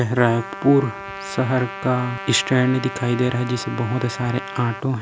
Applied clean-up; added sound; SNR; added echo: none; Trumpet; 12 dB; none.